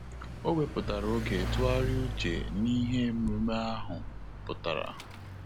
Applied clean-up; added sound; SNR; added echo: none; Mechanisms / Bicycle; 3 dB; none.